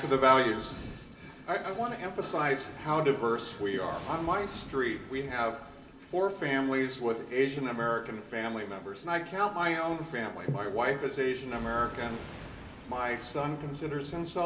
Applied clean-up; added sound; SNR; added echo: none; Thunder; 17 dB; reverberation time 0.2 s.